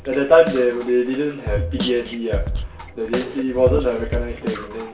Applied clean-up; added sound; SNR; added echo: none; Drum kit; 7 dB; reverberation time 0.2 s.